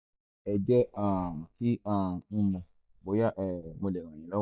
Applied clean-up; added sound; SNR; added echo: neural mask model DeepFilterNet 3.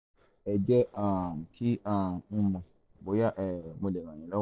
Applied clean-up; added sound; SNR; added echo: neural separator model SepFormer DNS4.